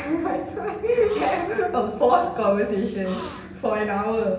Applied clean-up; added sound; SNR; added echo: none; Gasp; 17 dB; reverberation time 0.8 s.